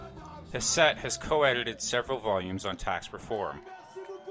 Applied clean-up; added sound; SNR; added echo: none; Cheering; 15 dB; none.